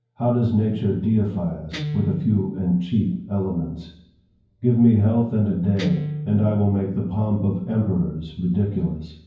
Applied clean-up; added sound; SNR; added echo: none; Guitar; 14 dB; reverberation time 0.9 s.